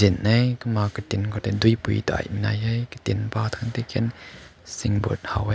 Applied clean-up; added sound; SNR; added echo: none; none; none; none.